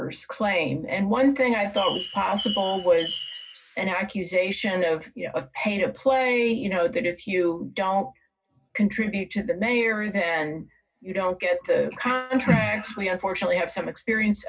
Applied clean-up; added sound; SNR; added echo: none; Bird; 9 dB; reverberation time 0.4 s.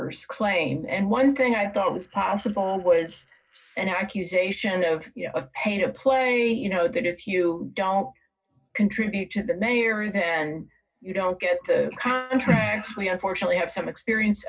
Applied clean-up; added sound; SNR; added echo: neural separator model SepFormer DNS4.